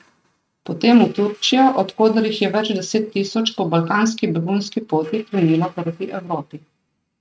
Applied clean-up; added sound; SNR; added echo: neural mask model RNNoise.